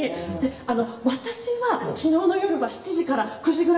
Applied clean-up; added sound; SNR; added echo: none; none; none; reverberation time 2.0 s.